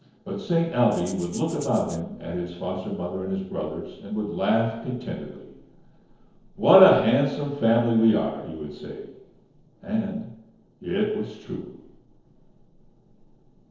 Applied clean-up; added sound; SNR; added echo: neural separator model SepFormer DNS4.